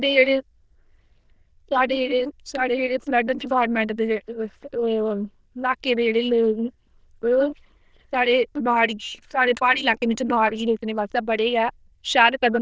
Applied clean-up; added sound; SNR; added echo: neural diffusion model UNIVERSE++.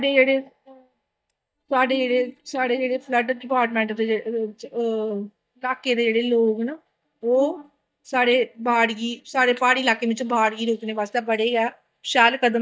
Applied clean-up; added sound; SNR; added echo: neural mask model DeepFilterNet 3.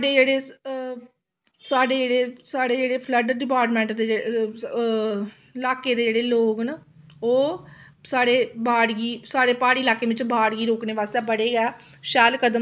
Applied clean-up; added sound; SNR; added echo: none; none; none; none.